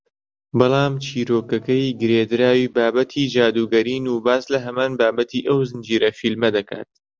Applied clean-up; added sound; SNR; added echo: none; none; none; none.